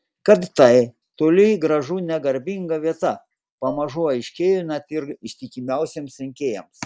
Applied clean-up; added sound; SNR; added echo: none; Dishes, pots, and pans; 17 dB; none.